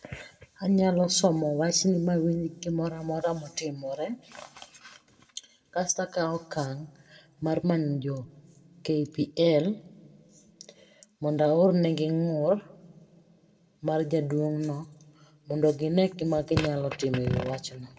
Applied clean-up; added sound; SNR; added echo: none; none; none; reverberation time 0.4 s.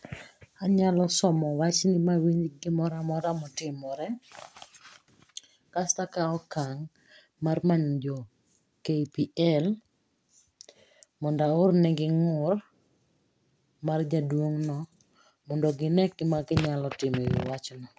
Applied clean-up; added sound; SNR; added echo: none; none; none; none.